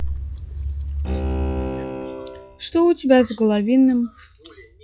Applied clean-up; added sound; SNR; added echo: classical method log-MMSE.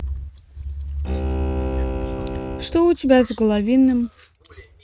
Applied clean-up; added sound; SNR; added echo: neural mask model RNNoise.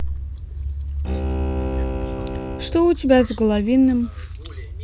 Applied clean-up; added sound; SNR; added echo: none; Bowed string instrument; 10 dB; none.